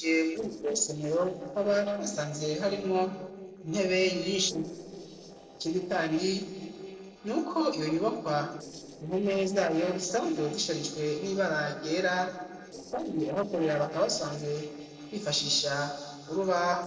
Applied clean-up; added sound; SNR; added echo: neural separator model SepFormer DNS4.